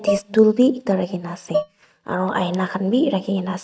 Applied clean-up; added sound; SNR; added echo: neural mask model RNNoise.